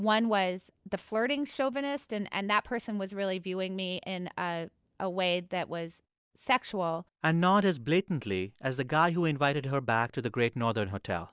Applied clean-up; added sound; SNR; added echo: none; none; none; none.